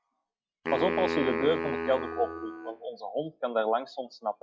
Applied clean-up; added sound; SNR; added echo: classical method log-MMSE.